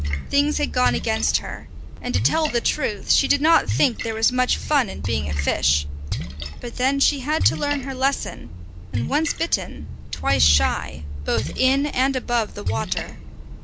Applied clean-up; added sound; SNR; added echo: none; Splash, splatter; 4 dB; none.